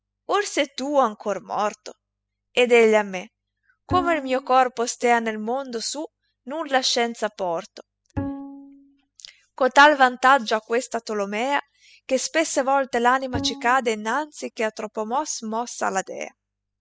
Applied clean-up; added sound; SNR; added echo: classical method spectral subtraction.